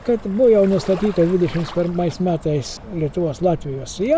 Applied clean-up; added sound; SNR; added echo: none; none; none; none.